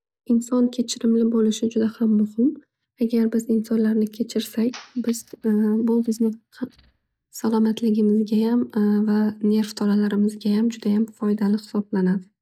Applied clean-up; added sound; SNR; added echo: neural mask model DeepFilterNet 3.